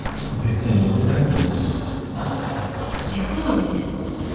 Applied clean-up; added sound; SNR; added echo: neural separator model SepFormer DNS4.